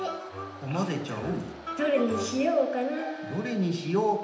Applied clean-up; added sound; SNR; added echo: none; Waves, surf; 20 dB; reverberation time 0.8 s.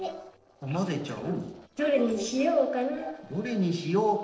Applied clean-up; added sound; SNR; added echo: neural separator model SepFormer DNS4.